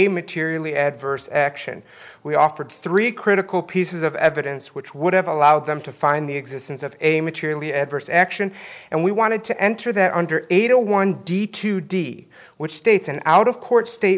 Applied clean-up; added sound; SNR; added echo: none; none; none; none.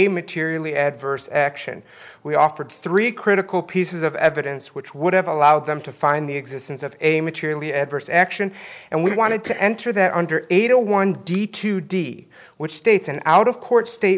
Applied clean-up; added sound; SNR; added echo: neural mask model Resemble Enhance denoiser.